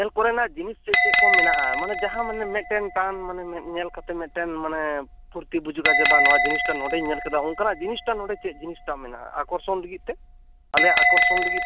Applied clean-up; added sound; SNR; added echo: none; Bell; -3 dB; none.